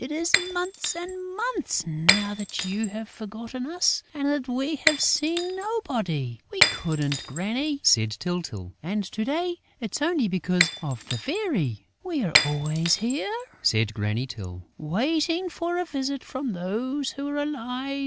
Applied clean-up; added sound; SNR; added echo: none; Shatter; 3 dB; none.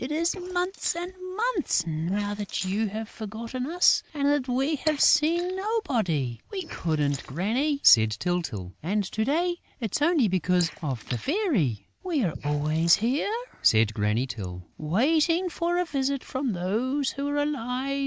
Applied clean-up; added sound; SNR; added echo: neural mask model Resemble Enhance denoiser.